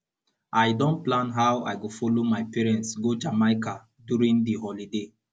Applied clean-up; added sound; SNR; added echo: none; none; none; none.